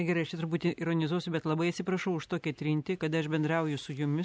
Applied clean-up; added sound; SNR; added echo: none; none; none; none.